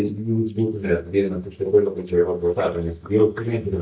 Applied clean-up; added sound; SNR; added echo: neural mask model DeepFilterNet 3.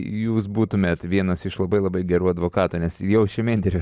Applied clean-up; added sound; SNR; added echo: none; none; none; none.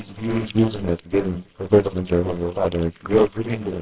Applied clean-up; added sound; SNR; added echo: neural separator model SepFormer WHAMR!.